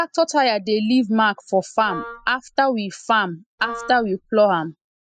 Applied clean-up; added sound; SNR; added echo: classical method spectral subtraction.